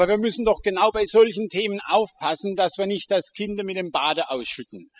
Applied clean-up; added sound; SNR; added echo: classical method spectral subtraction.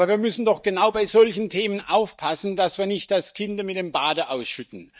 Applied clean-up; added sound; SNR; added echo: neural mask model DeepFilterNet 3.